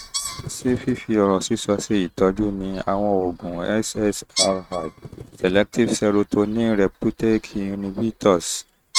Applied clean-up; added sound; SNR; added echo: neural mask model RNNoise.